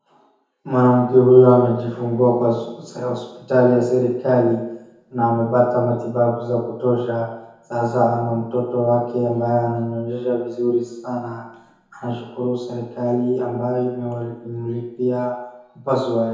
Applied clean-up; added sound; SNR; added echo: none; none; none; reverberation time 1.0 s.